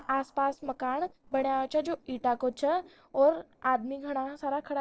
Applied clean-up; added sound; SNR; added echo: neural separator model SepFormer DNS4.